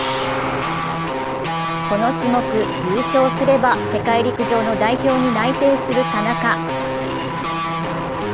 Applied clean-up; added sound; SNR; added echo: none; Guitar; 2 dB; none.